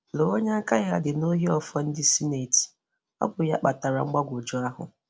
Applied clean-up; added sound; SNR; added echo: none; none; none; none.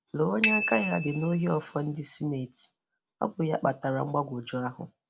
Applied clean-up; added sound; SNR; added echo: none; Bicycle bell; -3 dB; none.